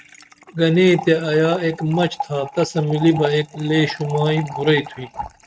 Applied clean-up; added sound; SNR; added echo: neural mask model RNNoise.